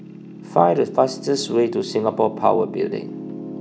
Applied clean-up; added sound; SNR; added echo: none; Piano; 13 dB; none.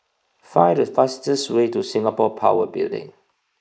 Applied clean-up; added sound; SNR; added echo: neural mask model Resemble Enhance denoiser.